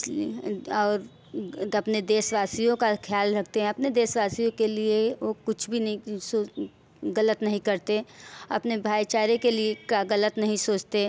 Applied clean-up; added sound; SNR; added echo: none; none; none; none.